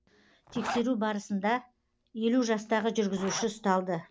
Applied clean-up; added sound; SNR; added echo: none; Zipper (clothing); 14 dB; none.